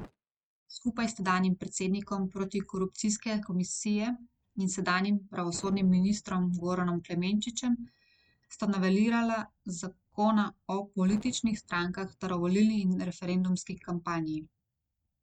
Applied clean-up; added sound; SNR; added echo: neural mask model RNNoise.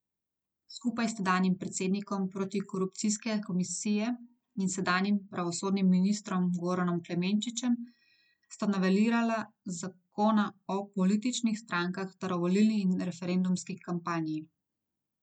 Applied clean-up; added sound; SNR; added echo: none; none; none; none.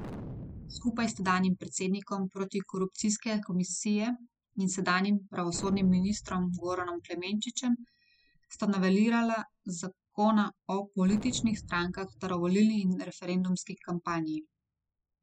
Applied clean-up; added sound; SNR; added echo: classical method spectral subtraction.